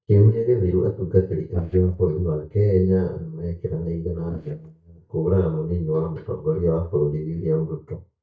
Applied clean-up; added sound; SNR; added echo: neural mask model DeepFilterNet 3.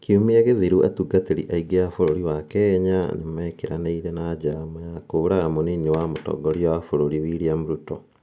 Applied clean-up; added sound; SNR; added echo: none; none; none; none.